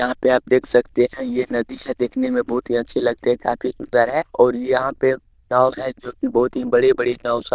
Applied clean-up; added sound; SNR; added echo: neural diffusion model UNIVERSE++.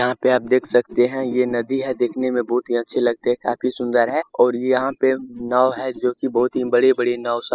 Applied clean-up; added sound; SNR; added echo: classical method spectral subtraction.